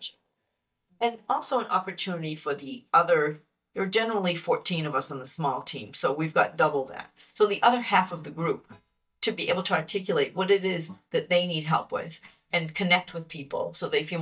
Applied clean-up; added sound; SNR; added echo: neural mask model DeepFilterNet 3.